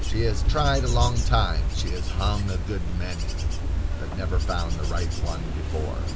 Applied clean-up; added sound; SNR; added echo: none; Wind / Bird / Insect; -2 dB; none.